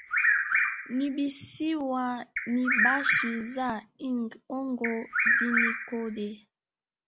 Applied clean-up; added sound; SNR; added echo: none; Bird vocalization, bird call, bird song; -2 dB; none.